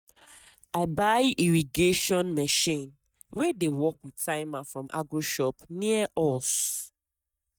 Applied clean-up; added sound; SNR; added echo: neural mask model DeepFilterNet 3.